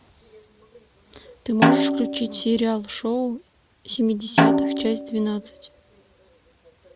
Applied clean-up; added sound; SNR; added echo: none; Snare drum; -2 dB; none.